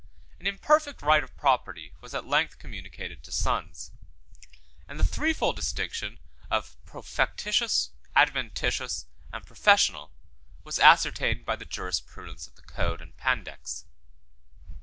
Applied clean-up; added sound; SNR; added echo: none; none; none; none.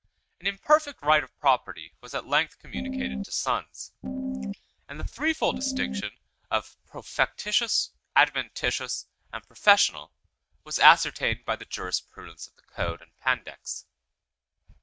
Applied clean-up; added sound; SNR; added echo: neural mask model RNNoise.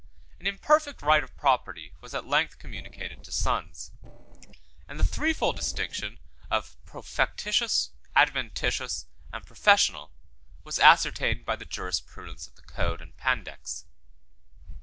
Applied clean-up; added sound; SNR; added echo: neural separator model SepFormer DNS4.